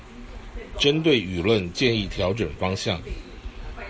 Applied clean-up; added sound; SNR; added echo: none; none; none; none.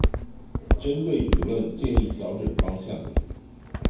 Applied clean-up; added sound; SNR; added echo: none; Walk, footsteps; -4 dB; reverberation time 0.9 s.